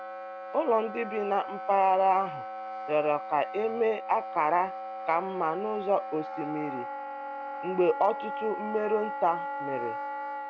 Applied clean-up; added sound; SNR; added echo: none; Wind instrument, woodwind instrument; 7 dB; none.